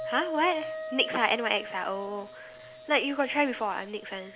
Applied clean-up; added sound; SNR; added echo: none; Wind instrument, woodwind instrument; 10 dB; none.